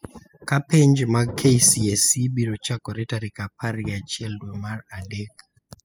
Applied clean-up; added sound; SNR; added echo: classical method spectral subtraction.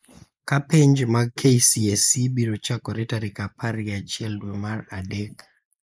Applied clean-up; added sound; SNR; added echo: neural mask model Resemble Enhance denoiser.